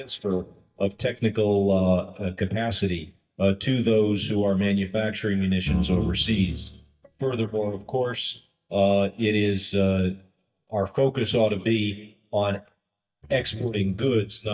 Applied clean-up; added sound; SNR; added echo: neural mask model DeepFilterNet 3.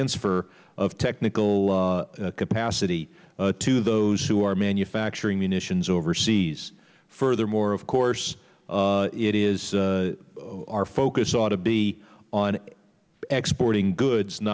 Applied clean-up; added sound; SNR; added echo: none; none; none; none.